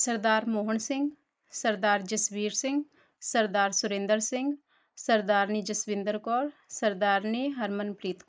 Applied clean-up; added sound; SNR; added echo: neural mask model Resemble Enhance denoiser.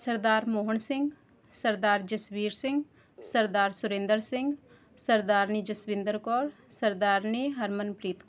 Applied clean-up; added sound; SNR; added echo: none; none; none; none.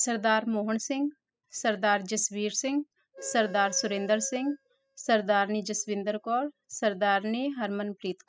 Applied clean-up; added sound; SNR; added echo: classical method spectral subtraction.